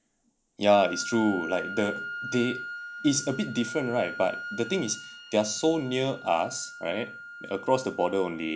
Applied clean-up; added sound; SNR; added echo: none; Wind instrument, woodwind instrument; 12 dB; none.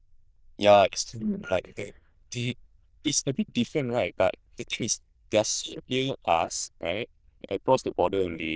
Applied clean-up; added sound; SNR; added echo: neural diffusion model UNIVERSE++.